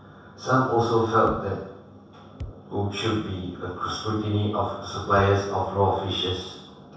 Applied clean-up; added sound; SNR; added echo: none; Bass drum; 13 dB; reverberation time 0.7 s.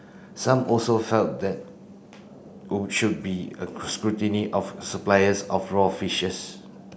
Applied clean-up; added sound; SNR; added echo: none; none; none; none.